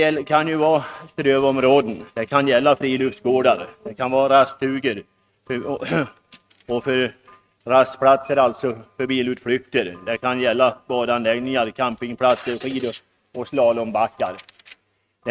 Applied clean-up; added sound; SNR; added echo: neural mask model RNNoise.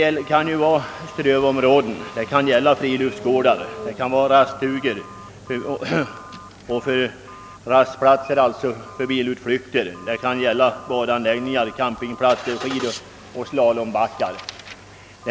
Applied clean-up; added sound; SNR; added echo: none; Telephone + Engine starting; 18 dB; none.